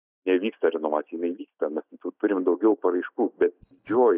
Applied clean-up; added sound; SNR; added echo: neural mask model DeepFilterNet 3.